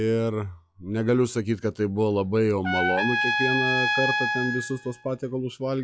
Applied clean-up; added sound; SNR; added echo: classical method log-MMSE.